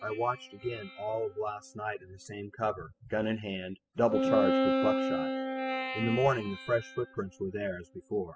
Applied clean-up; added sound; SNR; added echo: classical method spectral subtraction.